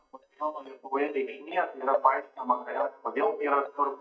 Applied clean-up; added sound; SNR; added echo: neural mask model DeepFilterNet 3.